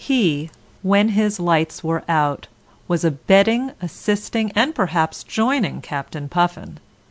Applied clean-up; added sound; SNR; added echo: none; none; none; none.